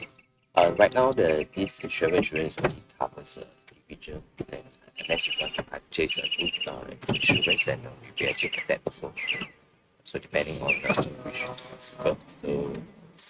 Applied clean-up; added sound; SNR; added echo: neural mask model RNNoise.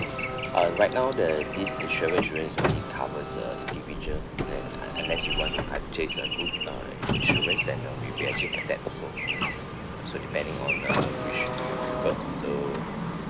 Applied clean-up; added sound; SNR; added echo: none; Car + Traffic noise, roadway noise / Bird; -2 dB; none.